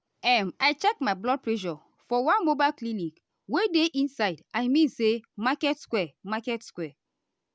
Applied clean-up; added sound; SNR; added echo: none; none; none; none.